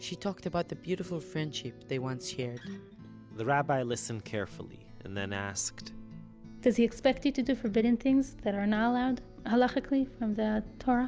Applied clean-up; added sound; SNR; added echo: none; none; none; none.